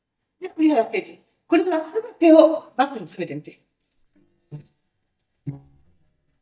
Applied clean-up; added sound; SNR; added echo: neural mask model DeepFilterNet 3.